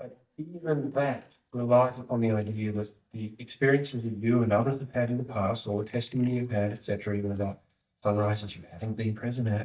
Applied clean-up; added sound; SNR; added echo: neural mask model DeepFilterNet 3.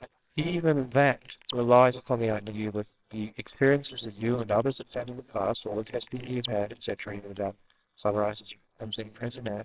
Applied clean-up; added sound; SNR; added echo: neural separator model SepFormer WHAMR!.